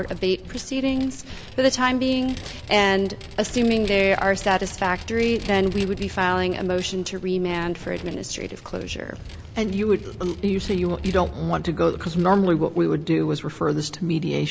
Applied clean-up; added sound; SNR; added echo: none; Vehicle; 14 dB; none.